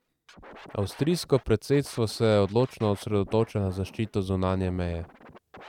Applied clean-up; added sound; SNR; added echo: neural mask model RNNoise.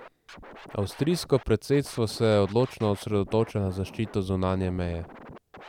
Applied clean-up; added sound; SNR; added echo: none; Scratching (performance technique); 19 dB; none.